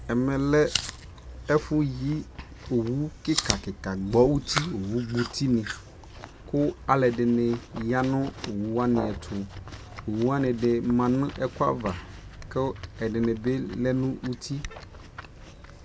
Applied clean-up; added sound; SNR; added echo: none; Brass instrument + Chewing, mastication; 12 dB; none.